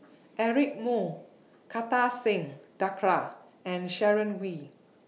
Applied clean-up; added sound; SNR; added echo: none; none; none; none.